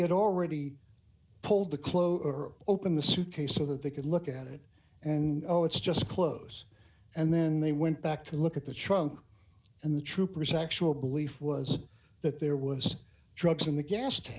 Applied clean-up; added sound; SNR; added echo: none; none; none; none.